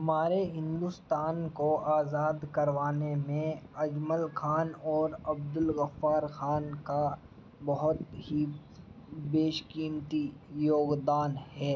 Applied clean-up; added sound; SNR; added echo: none; none; none; none.